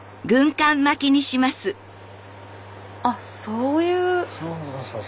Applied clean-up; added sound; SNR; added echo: none; none; none; none.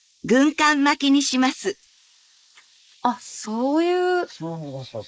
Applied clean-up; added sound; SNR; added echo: neural mask model Resemble Enhance denoiser.